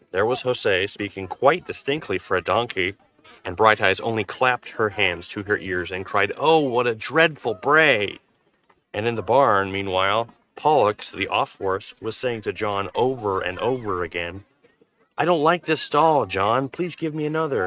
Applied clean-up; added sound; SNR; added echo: neural mask model RNNoise.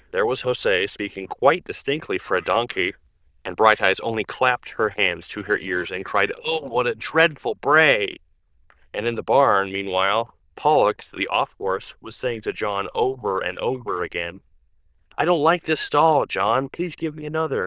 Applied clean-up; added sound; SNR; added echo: neural diffusion model UNIVERSE++.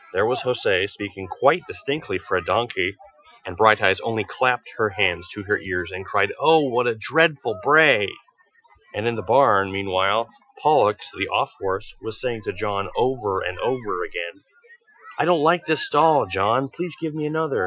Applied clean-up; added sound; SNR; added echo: classical method Wiener filter.